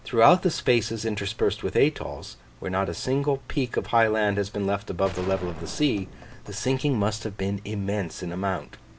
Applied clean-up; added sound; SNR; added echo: none; Gunshot, gunfire; 15 dB; none.